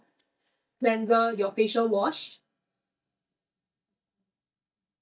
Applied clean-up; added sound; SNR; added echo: neural mask model DeepFilterNet 3.